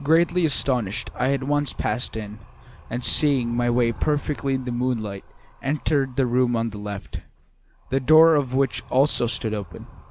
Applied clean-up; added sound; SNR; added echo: none; Animal; 20 dB; none.